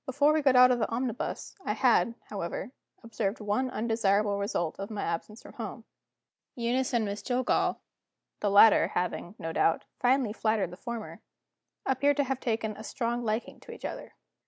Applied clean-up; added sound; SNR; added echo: none; none; none; none.